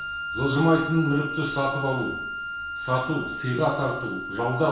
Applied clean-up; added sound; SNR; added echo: none; Wind instrument, woodwind instrument; 7 dB; reverberation time 0.6 s.